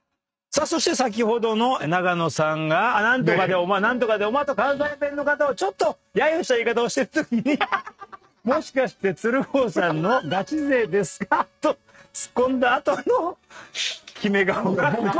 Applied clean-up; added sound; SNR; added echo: neural mask model RNNoise.